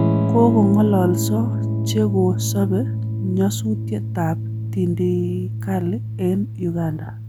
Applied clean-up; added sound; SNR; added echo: none; Electric guitar / Strum; 1 dB; none.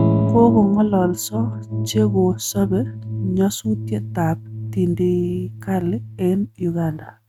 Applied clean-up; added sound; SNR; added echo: neural mask model RNNoise.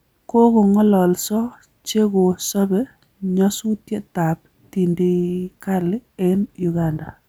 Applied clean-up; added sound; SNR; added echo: none; none; none; none.